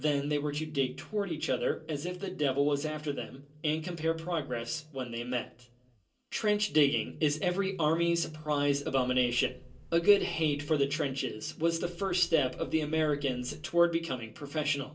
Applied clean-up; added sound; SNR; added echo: none; Buzz; 19 dB; reverberation time 0.2 s.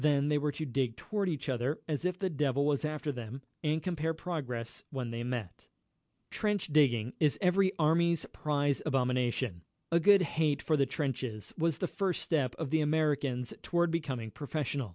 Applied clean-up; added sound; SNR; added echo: none; none; none; none.